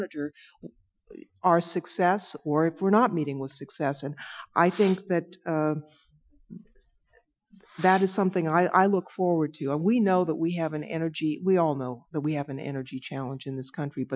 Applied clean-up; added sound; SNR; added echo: classical method Wiener filter.